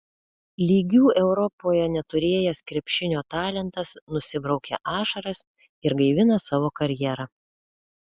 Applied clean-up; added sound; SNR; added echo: none; none; none; none.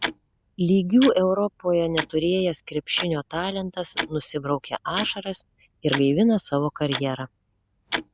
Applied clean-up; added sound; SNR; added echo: none; Tick-tock; 11 dB; none.